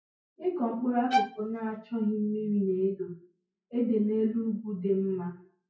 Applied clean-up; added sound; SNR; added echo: classical method WPE with log-MMSE.